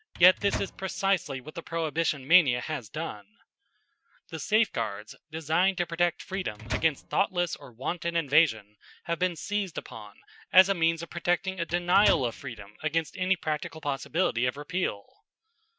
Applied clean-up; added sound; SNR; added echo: none; Microwave oven; 10 dB; none.